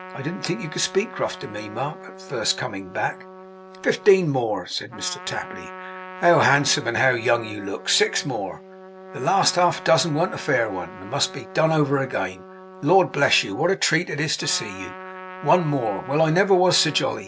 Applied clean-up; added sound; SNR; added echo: none; Trumpet; 16 dB; none.